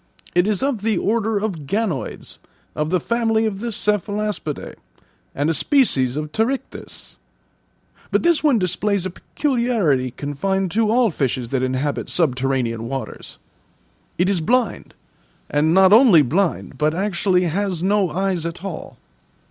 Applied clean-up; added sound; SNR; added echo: none; none; none; none.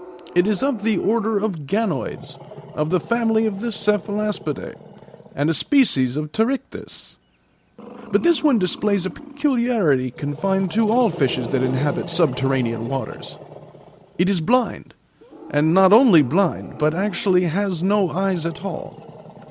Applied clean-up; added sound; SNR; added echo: none; Growling; 16 dB; none.